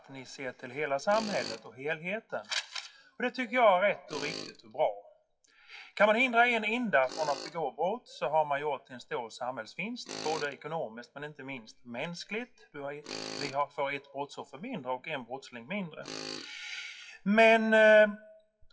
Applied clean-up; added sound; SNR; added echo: classical method WPE with log-MMSE.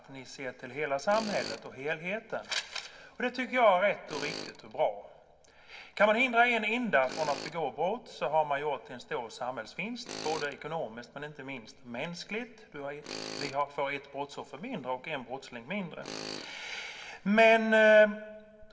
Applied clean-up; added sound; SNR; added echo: none; Tools; 17 dB; reverberation time 0.9 s.